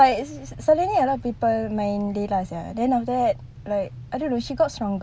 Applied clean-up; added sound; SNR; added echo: none; none; none; none.